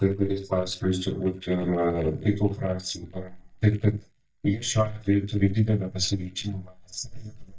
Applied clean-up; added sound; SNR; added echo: neural mask model DeepFilterNet 3.